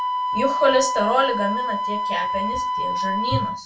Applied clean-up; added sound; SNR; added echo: none; Wind instrument, woodwind instrument; 0 dB; reverberation time 0.2 s.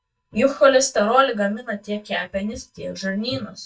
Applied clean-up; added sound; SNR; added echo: neural mask model DeepFilterNet 3.